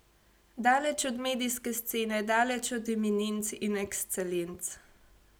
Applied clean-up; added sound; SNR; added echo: none; none; none; none.